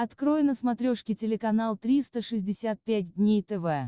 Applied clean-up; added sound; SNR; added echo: none; none; none; none.